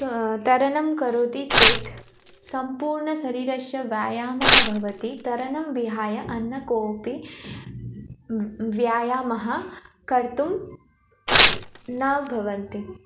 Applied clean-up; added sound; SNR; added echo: none; Tearing; -4 dB; none.